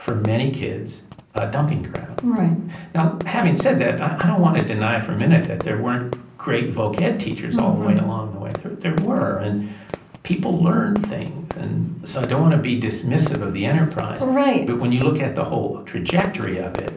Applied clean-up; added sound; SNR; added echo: none; Fireworks; 16 dB; reverberation time 0.6 s.